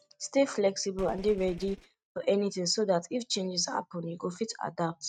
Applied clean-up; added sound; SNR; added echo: neural mask model RNNoise.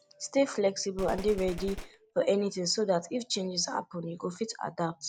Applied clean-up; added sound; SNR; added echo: none; Gunshot, gunfire; 11 dB; none.